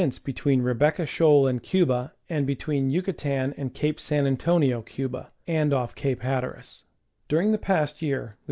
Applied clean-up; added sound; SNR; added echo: none; none; none; none.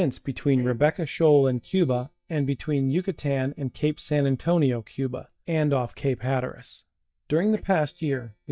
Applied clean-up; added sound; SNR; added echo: neural mask model DeepFilterNet 3.